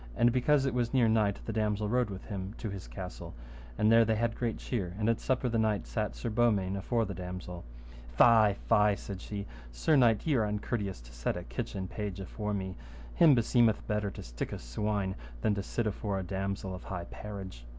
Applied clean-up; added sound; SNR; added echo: none; none; none; none.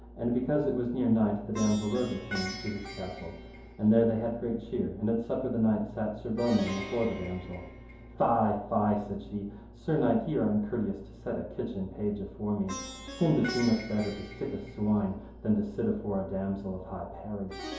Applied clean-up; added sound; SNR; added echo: none; Plucked string instrument; 16 dB; reverberation time 2.8 s.